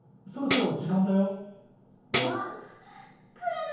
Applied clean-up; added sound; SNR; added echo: none; Tambourine; 6 dB; reverberation time 1.0 s.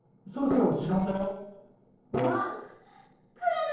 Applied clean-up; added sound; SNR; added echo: neural separator model SepFormer DNS4.